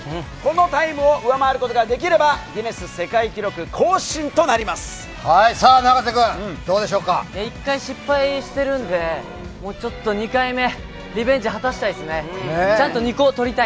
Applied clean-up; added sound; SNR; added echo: none; none; none; none.